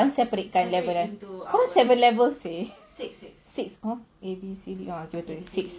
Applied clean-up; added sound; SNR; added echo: none; none; none; none.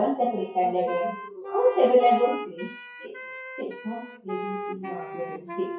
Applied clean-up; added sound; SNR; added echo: classical method WPE with log-MMSE.